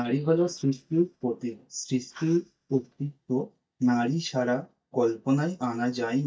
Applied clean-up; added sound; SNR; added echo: neural mask model DeepFilterNet 3.